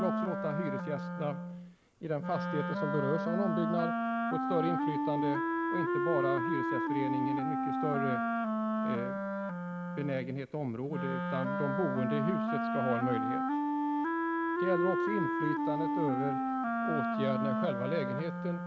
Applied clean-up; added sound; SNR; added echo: none; Wind instrument, woodwind instrument; -3 dB; none.